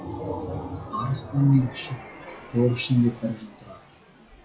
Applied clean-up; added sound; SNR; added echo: classical method WPE with log-MMSE.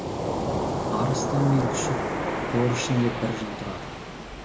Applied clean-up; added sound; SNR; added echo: none; Waves, surf; 0 dB; reverberation time 1.1 s.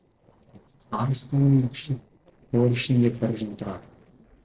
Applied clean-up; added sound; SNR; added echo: neural separator model SepFormer DNS4.